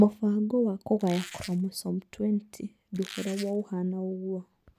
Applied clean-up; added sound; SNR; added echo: none; Squeak; 15 dB; none.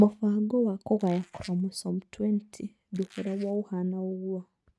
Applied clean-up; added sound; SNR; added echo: neural mask model RNNoise.